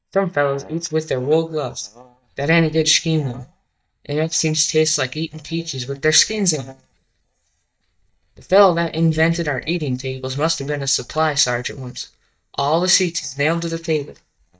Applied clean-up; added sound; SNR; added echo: neural mask model DeepFilterNet 3.